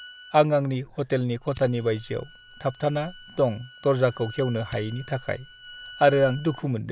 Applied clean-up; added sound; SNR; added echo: none; Bowed string instrument + Fire; 20 dB; none.